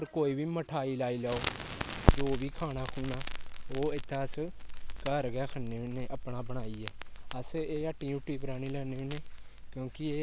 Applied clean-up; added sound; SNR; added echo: none; Crackle; -1 dB; none.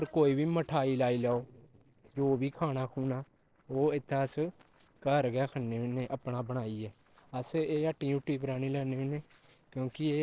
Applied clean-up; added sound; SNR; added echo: neural separator model SepFormer DNS4.